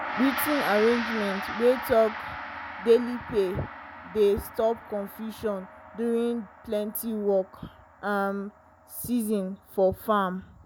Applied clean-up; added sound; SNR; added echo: none; Gong; 10 dB; none.